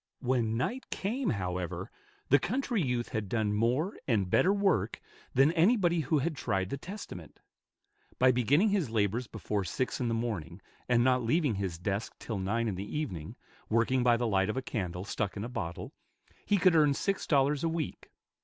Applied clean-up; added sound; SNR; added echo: none; none; none; none.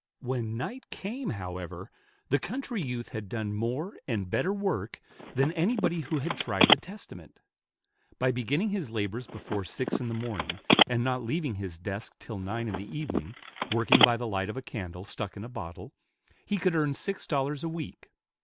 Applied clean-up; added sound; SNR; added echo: none; Telephone; -2 dB; none.